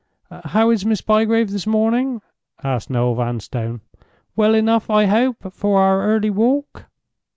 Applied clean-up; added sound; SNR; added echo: none; none; none; none.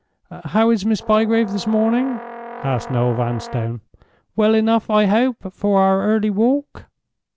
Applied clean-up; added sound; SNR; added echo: none; Brass instrument; 15 dB; none.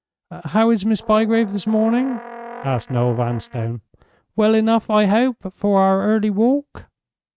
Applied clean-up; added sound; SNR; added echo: neural mask model RNNoise.